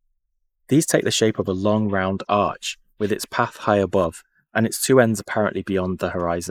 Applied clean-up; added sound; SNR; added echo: neural mask model Resemble Enhance denoiser.